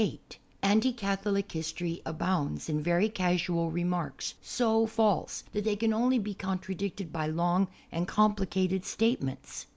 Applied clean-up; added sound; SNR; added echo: none; none; none; none.